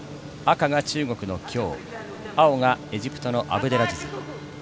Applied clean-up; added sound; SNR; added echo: none; Bowed string instrument; 18 dB; none.